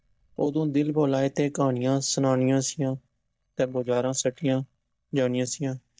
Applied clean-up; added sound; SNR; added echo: neural mask model DeepFilterNet 3.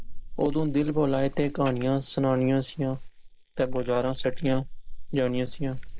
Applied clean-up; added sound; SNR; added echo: neural mask model Resemble Enhance denoiser.